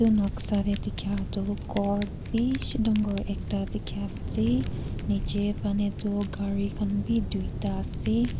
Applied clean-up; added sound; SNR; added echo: none; Fire; 5 dB; none.